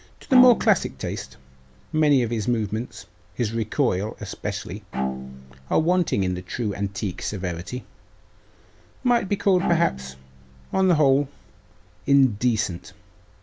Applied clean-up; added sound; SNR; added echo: none; Bowed string instrument; 11 dB; none.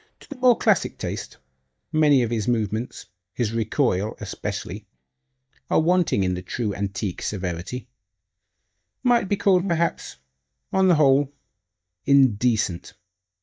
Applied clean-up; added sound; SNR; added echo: neural mask model DeepFilterNet 3.